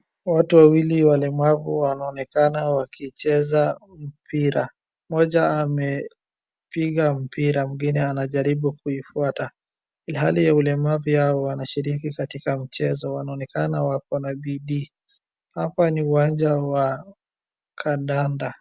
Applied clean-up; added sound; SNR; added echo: none; none; none; none.